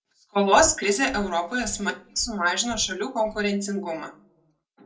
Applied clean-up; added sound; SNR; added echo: none; Breathing; 19 dB; reverberation time 0.2 s.